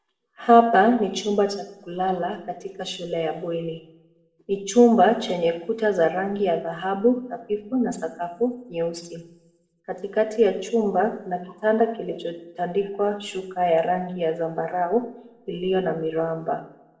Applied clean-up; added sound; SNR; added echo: none; none; none; reverberation time 0.6 s.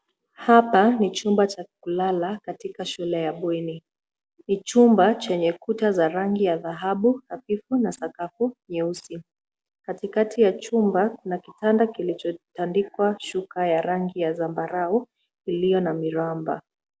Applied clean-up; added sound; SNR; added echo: none; none; none; none.